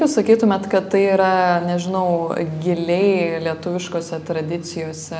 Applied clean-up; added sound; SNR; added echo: none; none; none; none.